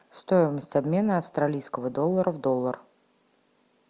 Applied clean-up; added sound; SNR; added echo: none; none; none; none.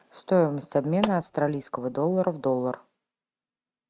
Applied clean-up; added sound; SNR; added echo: neural mask model RNNoise.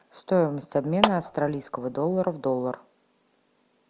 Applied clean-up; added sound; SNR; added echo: none; Clapping; 2 dB; none.